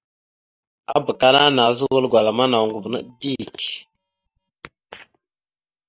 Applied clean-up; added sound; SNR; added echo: neural mask model DeepFilterNet 3.